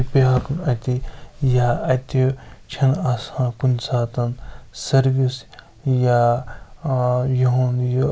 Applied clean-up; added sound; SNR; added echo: none; none; none; none.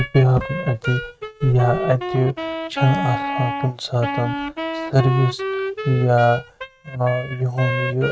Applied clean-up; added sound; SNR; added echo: neural mask model RNNoise.